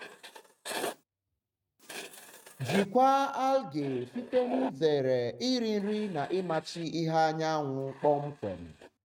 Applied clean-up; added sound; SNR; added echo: neural mask model RNNoise.